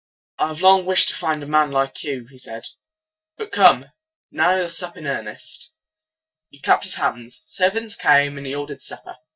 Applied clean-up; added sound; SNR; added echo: neural mask model DeepFilterNet 3.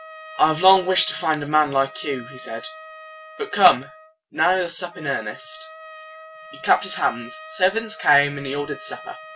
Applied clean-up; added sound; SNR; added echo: none; Trumpet; 18 dB; none.